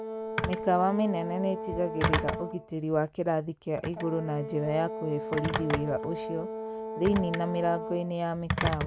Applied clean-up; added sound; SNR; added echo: none; Brass instrument + Telephone; 4 dB; none.